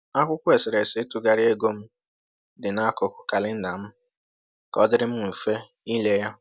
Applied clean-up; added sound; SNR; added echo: none; none; none; none.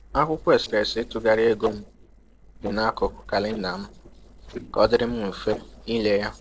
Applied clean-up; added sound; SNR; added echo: neural separator model SepFormer DNS4.